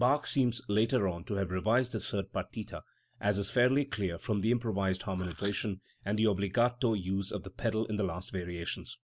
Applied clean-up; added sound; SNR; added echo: neural mask model Resemble Enhance denoiser.